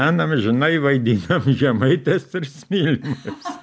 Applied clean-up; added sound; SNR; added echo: none; none; none; none.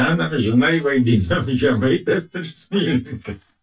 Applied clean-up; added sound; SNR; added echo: neural mask model DeepFilterNet 3.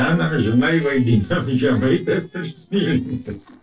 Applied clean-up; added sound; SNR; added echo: neural separator model SepFormer DNS4.